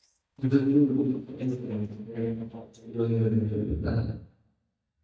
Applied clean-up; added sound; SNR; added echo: neural mask model DeepFilterNet 3.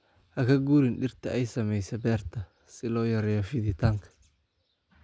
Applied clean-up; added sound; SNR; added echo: none; none; none; none.